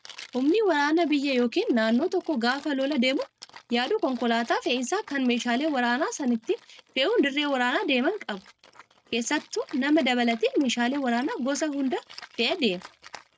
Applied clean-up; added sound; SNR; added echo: neural mask model RNNoise.